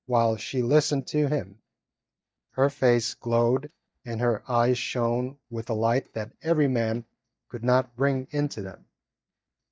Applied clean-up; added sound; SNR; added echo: neural mask model DeepFilterNet 3.